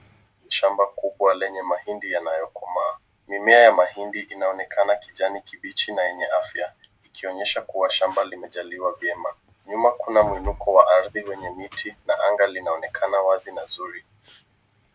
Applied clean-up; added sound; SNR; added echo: none; none; none; none.